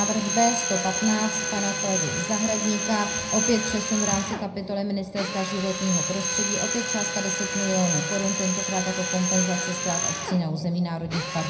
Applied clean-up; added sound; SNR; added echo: none; Drill; 2 dB; reverberation time 0.3 s.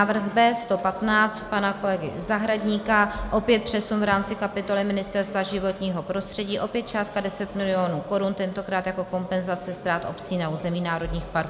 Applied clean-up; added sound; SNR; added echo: none; none; none; none.